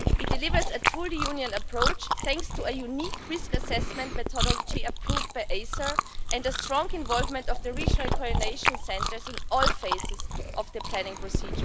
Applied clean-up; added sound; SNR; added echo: none; Chewing, mastication; -5 dB; none.